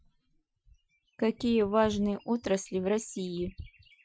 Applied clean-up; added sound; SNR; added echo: classical method Wiener filter.